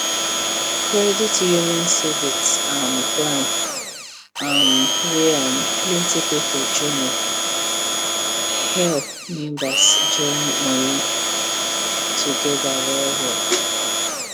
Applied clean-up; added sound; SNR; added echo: none; Domestic sounds, home sounds; -3 dB; none.